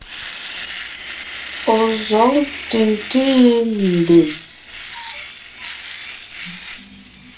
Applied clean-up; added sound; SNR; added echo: none; Domestic sounds, home sounds; 11 dB; reverberation time 0.3 s.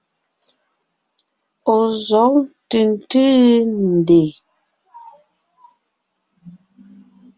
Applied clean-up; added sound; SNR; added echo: none; none; none; none.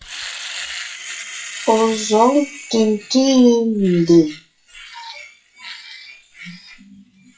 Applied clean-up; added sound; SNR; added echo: classical method WPE with log-MMSE.